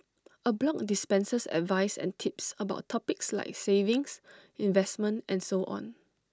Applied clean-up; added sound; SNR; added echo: none; none; none; none.